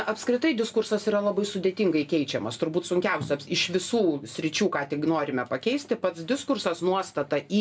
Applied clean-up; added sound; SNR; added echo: none; none; none; none.